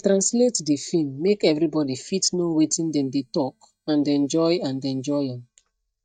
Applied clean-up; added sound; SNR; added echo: neural mask model DeepFilterNet 3.